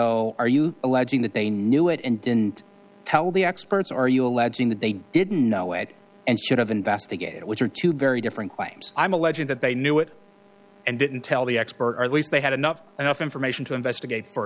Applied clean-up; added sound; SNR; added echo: none; none; none; none.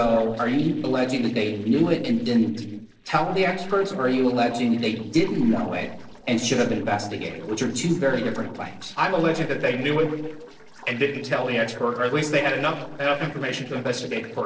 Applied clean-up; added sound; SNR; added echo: neural separator model SepFormer DNS4.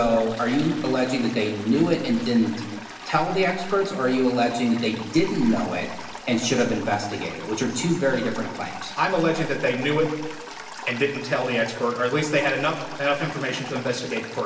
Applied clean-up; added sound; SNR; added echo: none; Toilet flush; 14 dB; reverberation time 1.0 s.